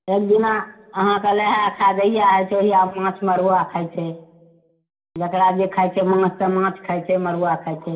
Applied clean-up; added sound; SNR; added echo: none; none; none; reverberation time 0.8 s.